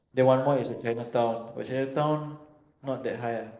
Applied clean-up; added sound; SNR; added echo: neural separator model SepFormer DNS4.